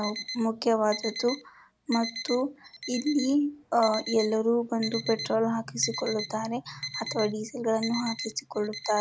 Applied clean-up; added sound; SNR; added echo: none; Alarm; 11 dB; none.